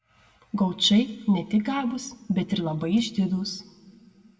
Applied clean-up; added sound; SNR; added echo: none; none; none; reverberation time 0.9 s.